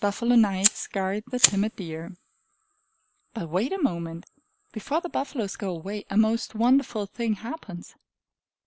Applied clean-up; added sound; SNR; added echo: none; Fire; 8 dB; none.